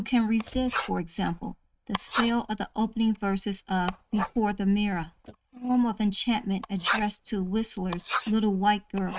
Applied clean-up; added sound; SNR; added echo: neural mask model RNNoise.